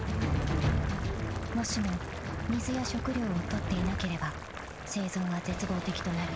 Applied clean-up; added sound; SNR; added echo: none; Boiling; 11 dB; none.